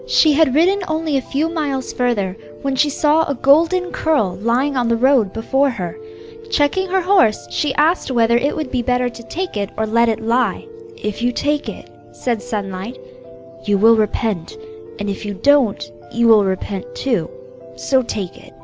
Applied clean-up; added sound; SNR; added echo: none; Piano; 18 dB; none.